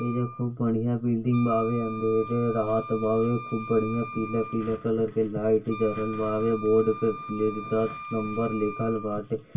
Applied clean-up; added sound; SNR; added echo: none; Wind instrument, woodwind instrument; 13 dB; reverberation time 0.2 s.